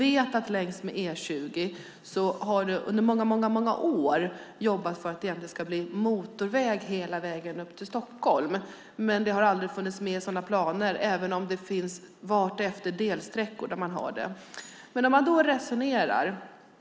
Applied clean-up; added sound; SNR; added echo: none; none; none; none.